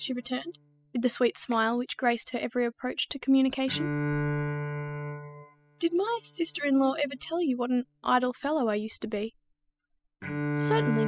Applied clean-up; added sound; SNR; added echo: classical method spectral subtraction.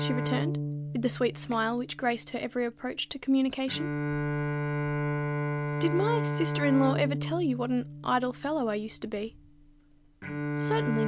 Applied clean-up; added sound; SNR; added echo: none; Bowed string instrument; 2 dB; none.